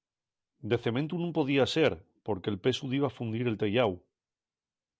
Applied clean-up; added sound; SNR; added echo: none; none; none; none.